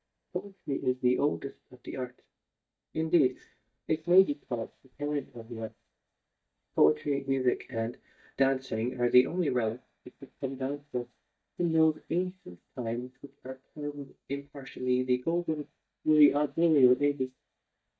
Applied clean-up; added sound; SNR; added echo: neural mask model DeepFilterNet 3.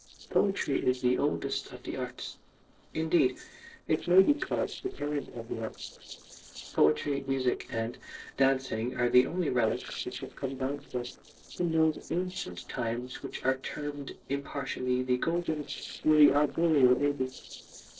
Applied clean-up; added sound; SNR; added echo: neural separator model SepFormer DNS4.